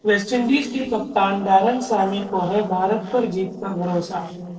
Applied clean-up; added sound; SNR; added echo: neural separator model SepFormer DNS4.